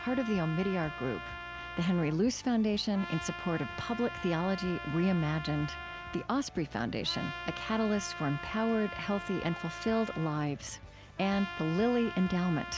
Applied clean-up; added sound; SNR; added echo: none; Trumpet; 11 dB; none.